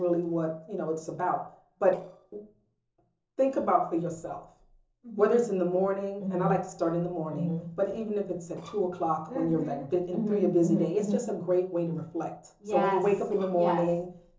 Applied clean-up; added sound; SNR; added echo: neural separator model SepFormer DNS4.